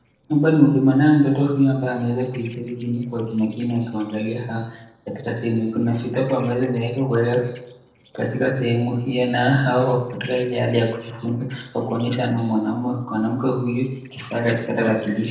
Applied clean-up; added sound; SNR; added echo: neural separator model SepFormer DNS4.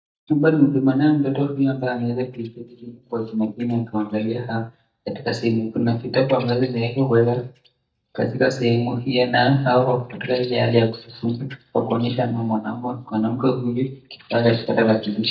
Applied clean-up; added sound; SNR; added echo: neural mask model DeepFilterNet 3.